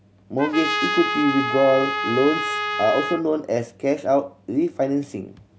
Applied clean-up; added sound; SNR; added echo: none; Trumpet; 3 dB; none.